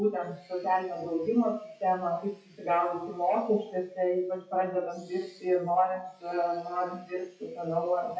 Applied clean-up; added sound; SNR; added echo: classical method WPE with log-MMSE.